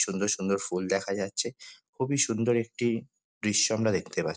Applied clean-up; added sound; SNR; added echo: none; none; none; none.